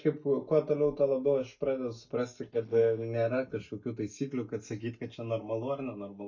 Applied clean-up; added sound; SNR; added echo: neural mask model DeepFilterNet 3.